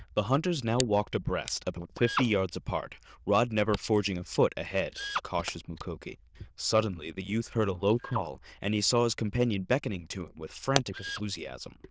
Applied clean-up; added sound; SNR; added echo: neural diffusion model UNIVERSE++.